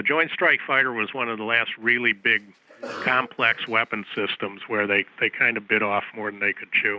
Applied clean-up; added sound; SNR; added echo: none; Cough; 17 dB; none.